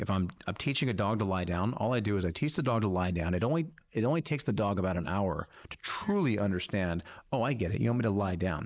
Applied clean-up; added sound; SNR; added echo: neural mask model Resemble Enhance denoiser.